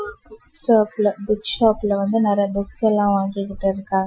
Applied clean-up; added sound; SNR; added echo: classical method Wiener filter.